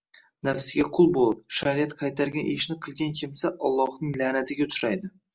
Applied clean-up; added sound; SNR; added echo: none; none; none; none.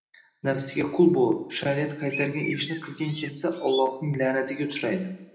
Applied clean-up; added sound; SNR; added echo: none; Bird; 12 dB; reverberation time 0.9 s.